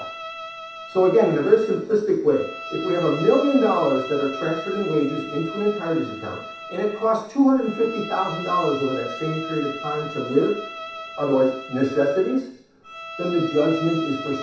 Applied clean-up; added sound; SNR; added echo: none; Bowed string instrument; 12 dB; reverberation time 0.7 s.